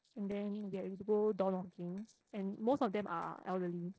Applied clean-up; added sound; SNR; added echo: neural separator model SepFormer DNS4.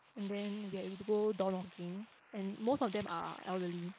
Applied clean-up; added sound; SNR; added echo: neural mask model Resemble Enhance denoiser.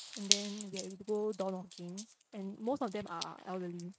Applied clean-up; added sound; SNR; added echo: neural mask model RNNoise.